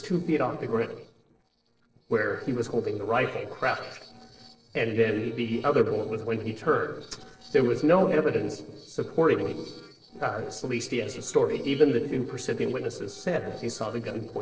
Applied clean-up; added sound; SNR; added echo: neural separator model SepFormer DNS4.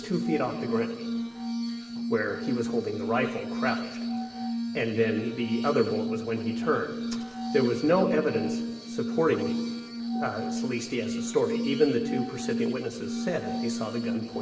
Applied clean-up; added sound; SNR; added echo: none; Glass; 3 dB; reverberation time 2.2 s.